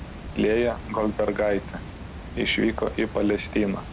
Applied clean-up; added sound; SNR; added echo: none; Water; 11 dB; none.